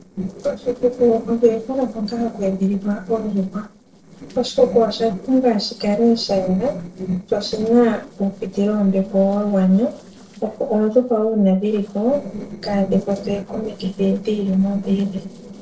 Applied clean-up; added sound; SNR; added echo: neural separator model SepFormer DNS4.